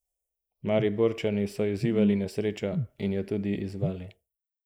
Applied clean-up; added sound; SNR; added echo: neural mask model Resemble Enhance denoiser.